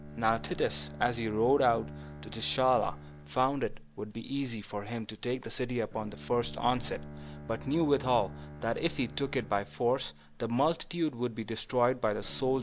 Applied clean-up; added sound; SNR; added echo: none; Bowed string instrument; 16 dB; none.